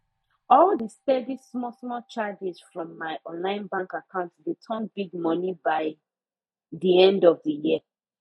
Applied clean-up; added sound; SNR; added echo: neural mask model DeepFilterNet 3.